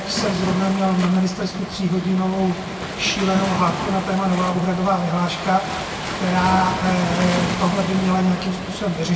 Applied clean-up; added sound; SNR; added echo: none; Waves, surf; 7 dB; reverberation time 2.2 s.